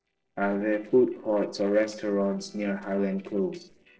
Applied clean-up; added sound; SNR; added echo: neural separator model SepFormer DNS4.